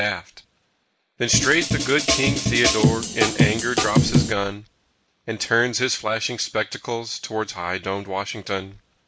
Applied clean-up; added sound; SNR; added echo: none; Drum kit; -4 dB; none.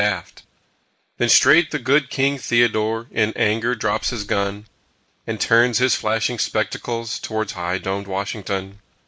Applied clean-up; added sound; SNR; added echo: none; none; none; none.